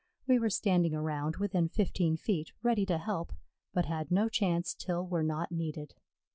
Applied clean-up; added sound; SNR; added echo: none; none; none; none.